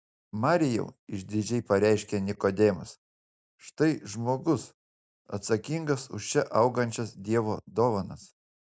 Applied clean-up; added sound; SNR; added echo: none; none; none; none.